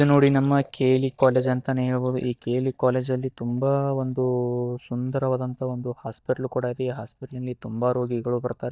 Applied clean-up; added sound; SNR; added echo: neural mask model DeepFilterNet 3.